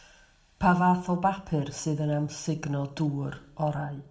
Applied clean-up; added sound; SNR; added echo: none; none; none; reverberation time 0.4 s.